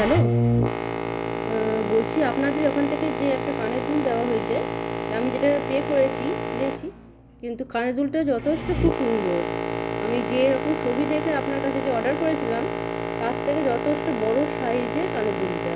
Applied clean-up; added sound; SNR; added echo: none; Boat, Water vehicle; 2 dB; none.